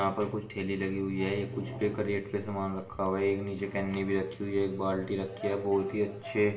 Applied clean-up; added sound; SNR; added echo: none; none; none; reverberation time 1.4 s.